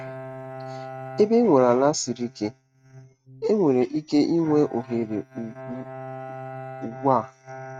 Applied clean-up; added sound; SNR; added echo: neural mask model RNNoise.